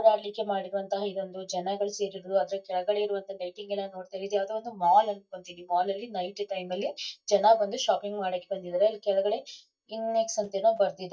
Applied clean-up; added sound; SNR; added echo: neural mask model DeepFilterNet 3.